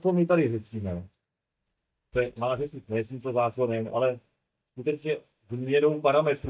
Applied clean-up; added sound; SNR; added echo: neural mask model DeepFilterNet 3.